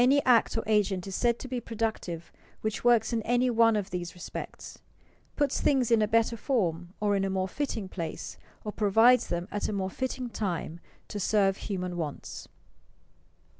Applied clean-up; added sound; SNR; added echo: none; none; none; none.